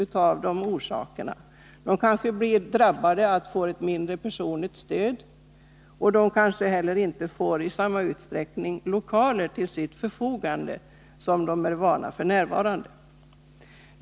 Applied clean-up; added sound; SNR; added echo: none; none; none; none.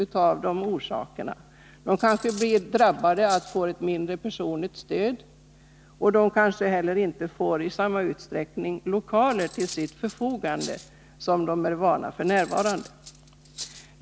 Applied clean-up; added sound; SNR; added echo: none; Cutlery, silverware; 18 dB; none.